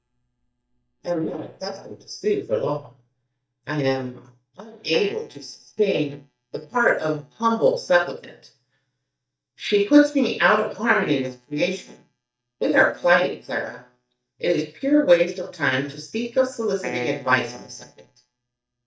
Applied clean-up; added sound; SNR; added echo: neural mask model DeepFilterNet 3.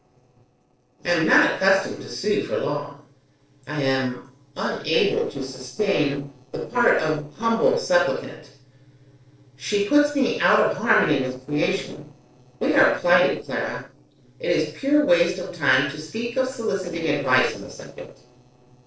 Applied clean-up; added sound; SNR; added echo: neural separator model SepFormer DNS4.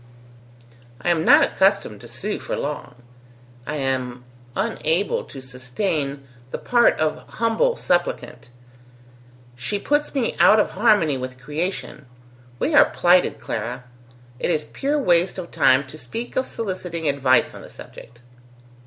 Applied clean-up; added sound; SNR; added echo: none; none; none; none.